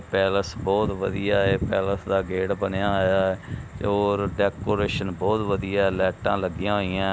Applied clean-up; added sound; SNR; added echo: none; none; none; none.